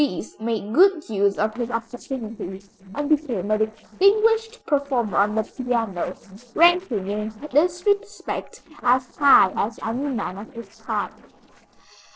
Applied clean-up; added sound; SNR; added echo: neural separator model SepFormer DNS4.